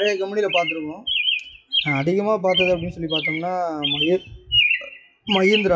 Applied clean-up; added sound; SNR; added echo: classical method WPE with log-MMSE.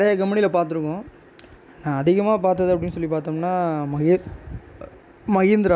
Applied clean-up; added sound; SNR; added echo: none; none; none; none.